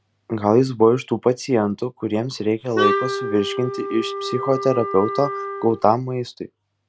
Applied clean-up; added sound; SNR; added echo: none; Wind instrument, woodwind instrument; 5 dB; none.